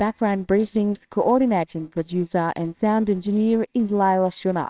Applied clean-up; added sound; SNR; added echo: neural separator model SepFormer WHAMR!.